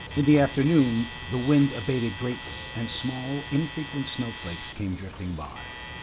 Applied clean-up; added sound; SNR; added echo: none; Bird + Alarm; 11 dB; none.